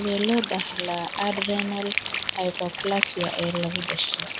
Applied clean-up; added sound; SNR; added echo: none; Rain; 0 dB; none.